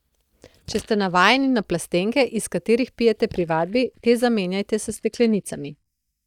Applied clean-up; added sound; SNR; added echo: neural mask model DeepFilterNet 3.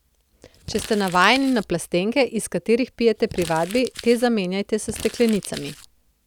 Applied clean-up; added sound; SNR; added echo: none; Crumpling, crinkling; 16 dB; none.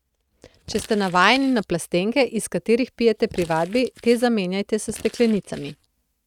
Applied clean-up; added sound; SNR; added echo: neural mask model RNNoise.